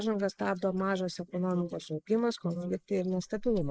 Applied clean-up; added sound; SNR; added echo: neural mask model Resemble Enhance denoiser.